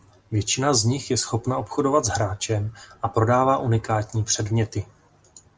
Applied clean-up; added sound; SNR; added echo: none; none; none; none.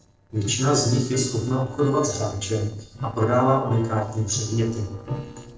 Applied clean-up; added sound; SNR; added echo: neural separator model SepFormer DNS4.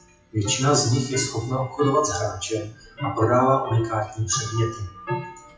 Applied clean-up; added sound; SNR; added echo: classical method WPE with log-MMSE.